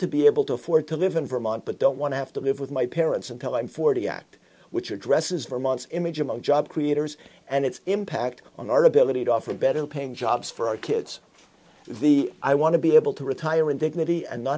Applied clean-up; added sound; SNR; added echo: none; none; none; none.